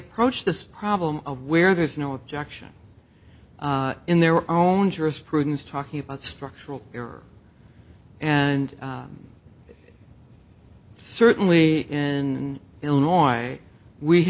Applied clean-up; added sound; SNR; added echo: none; none; none; none.